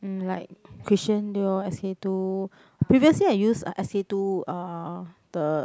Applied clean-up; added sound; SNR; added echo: none; none; none; none.